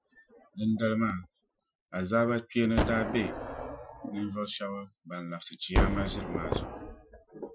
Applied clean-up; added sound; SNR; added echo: classical method Wiener filter.